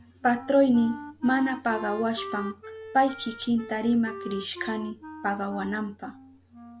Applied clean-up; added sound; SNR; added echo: none; Wind instrument, woodwind instrument; 14 dB; none.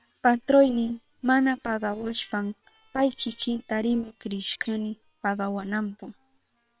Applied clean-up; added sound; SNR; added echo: neural separator model SepFormer WHAM!.